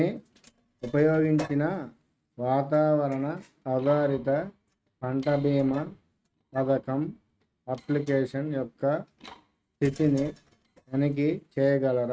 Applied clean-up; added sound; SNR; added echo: neural mask model RNNoise.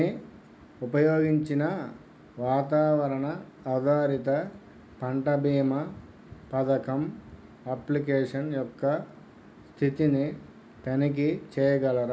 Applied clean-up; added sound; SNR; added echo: none; none; none; none.